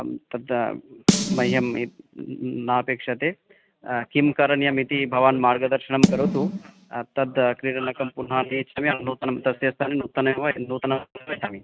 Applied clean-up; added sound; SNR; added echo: neural mask model RNNoise.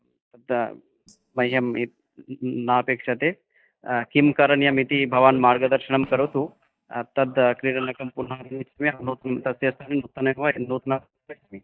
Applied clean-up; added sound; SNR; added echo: neural mask model DeepFilterNet 3.